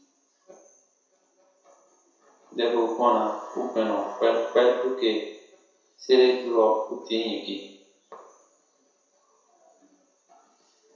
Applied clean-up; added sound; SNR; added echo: none; none; none; reverberation time 0.7 s.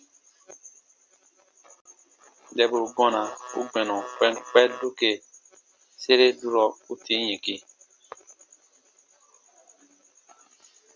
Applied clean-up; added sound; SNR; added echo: none; none; none; none.